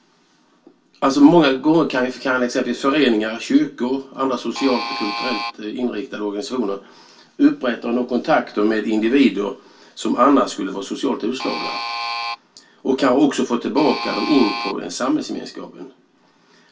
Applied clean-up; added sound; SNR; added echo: none; Alarm; 6 dB; reverberation time 0.2 s.